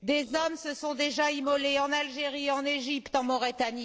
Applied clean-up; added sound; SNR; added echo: neural separator model SepFormer DNS4.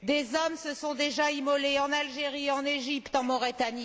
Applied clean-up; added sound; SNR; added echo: none; none; none; none.